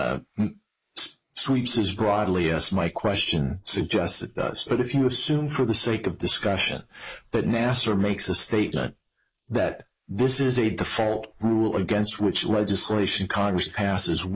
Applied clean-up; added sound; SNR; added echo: neural mask model Resemble Enhance denoiser.